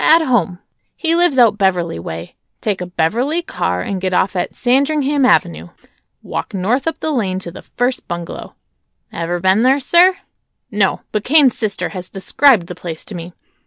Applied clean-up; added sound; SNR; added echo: none; none; none; none.